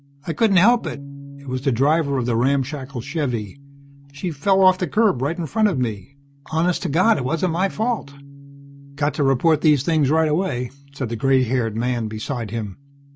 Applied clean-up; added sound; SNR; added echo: none; Bass guitar; 19 dB; none.